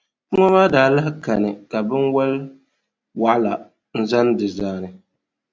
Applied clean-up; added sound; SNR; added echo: none; none; none; none.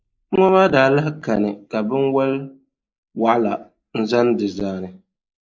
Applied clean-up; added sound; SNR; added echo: neural mask model Resemble Enhance denoiser.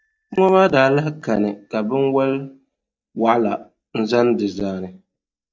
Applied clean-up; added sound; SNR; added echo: neural mask model DeepFilterNet 3.